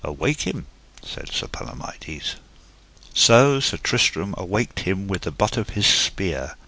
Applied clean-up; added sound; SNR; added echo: none; none; none; none.